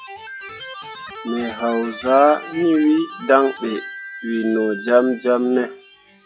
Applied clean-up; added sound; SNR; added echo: classical method log-MMSE.